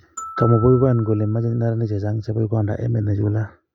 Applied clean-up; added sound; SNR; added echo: neural mask model RNNoise.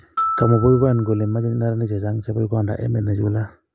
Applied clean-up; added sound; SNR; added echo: none; Glockenspiel; 10 dB; none.